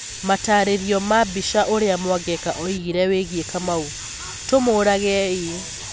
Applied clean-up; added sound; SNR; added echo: none; Hiss; 13 dB; none.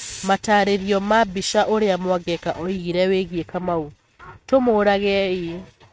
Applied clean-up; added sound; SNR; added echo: neural mask model RNNoise.